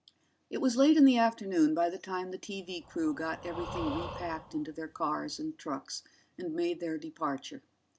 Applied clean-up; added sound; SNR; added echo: none; Breathing; 12 dB; none.